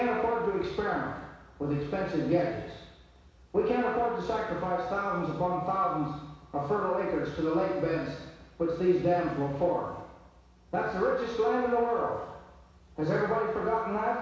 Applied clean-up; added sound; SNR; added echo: none; none; none; reverberation time 1.1 s.